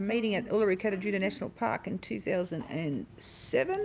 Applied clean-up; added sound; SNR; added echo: none; none; none; none.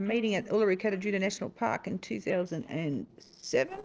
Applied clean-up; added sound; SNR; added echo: neural separator model SepFormer DNS4.